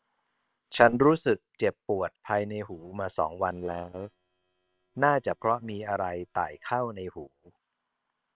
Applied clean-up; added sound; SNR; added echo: neural separator model SepFormer WHAM!.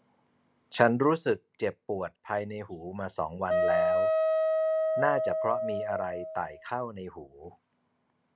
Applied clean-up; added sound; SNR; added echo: none; Wind instrument, woodwind instrument; -4 dB; none.